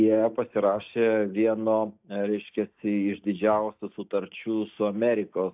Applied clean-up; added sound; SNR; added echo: neural mask model DeepFilterNet 3.